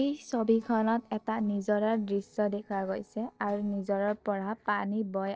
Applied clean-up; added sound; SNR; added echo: neural separator model SepFormer DNS4.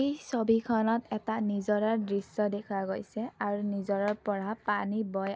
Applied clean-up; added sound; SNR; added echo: none; none; none; none.